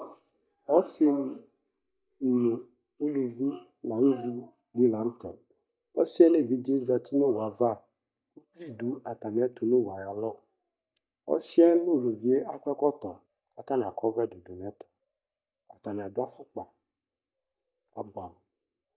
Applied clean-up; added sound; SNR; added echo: neural mask model DeepFilterNet 3.